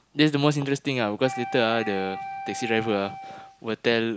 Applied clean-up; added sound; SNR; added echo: none; Wind instrument, woodwind instrument; 11 dB; none.